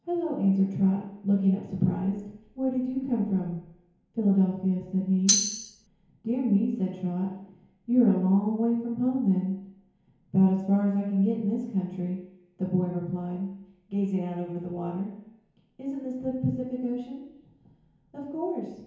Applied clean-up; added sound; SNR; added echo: none; Tambourine; -1 dB; reverberation time 1.0 s.